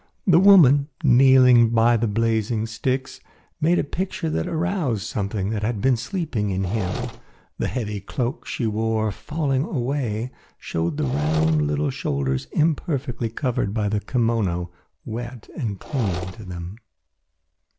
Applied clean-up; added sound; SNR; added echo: none; Mechanisms; 13 dB; none.